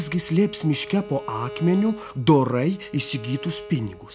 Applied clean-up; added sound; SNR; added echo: none; Bowed string instrument; 16 dB; none.